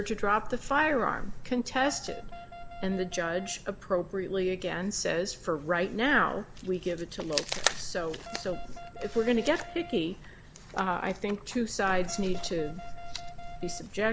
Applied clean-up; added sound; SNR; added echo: none; Wind instrument, woodwind instrument; 15 dB; none.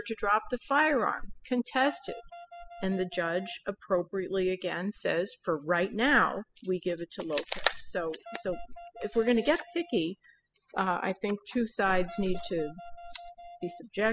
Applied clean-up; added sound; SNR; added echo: classical method spectral subtraction.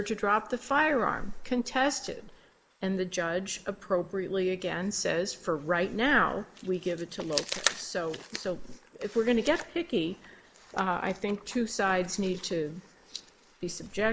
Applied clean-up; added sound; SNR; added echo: neural mask model Resemble Enhance denoiser.